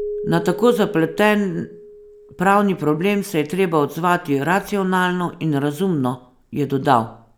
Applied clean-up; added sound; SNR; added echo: none; Keyboard (musical); 16 dB; none.